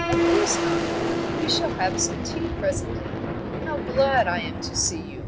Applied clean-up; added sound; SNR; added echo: none; Piano + Boom; -1 dB; none.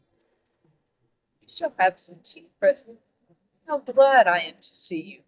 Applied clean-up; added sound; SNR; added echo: neural mask model DeepFilterNet 3.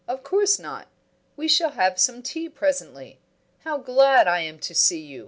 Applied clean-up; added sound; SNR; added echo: none; none; none; none.